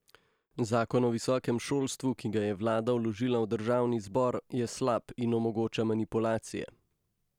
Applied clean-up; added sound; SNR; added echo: none; none; none; none.